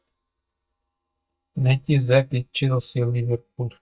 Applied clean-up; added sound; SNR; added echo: neural mask model DeepFilterNet 3.